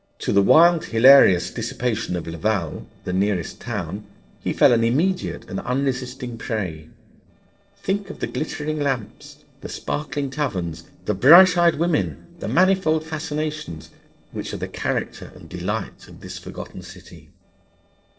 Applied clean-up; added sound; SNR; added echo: neural separator model SepFormer DNS4.